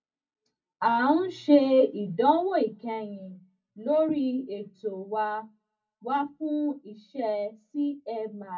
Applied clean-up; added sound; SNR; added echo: none; none; none; reverberation time 0.4 s.